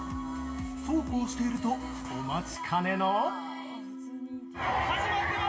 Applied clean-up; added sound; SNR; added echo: none; Keyboard (musical); 9 dB; reverberation time 0.8 s.